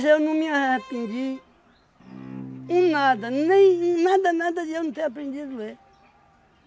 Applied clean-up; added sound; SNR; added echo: none; Bowed string instrument; 20 dB; none.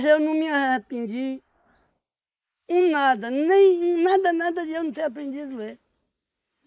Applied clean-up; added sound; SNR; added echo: neural mask model Resemble Enhance denoiser.